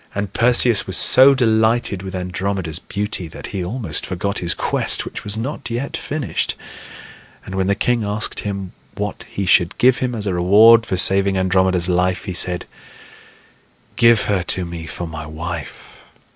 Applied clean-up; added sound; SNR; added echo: none; none; none; none.